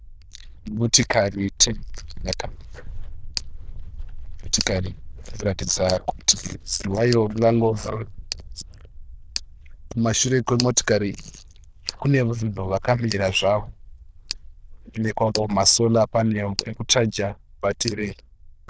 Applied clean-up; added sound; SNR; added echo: neural diffusion model UNIVERSE++.